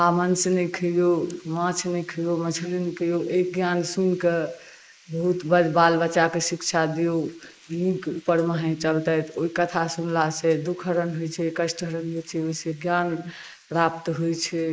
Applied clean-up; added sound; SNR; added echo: neural mask model Resemble Enhance denoiser.